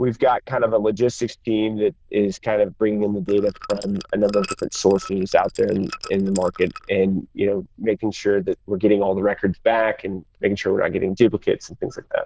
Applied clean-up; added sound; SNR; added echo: neural diffusion model UNIVERSE++.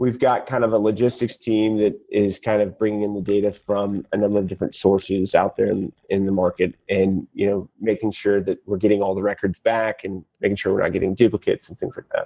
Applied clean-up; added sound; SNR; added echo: neural mask model DeepFilterNet 3.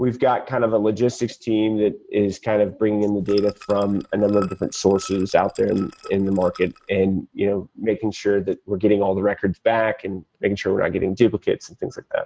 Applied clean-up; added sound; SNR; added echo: neural mask model RNNoise.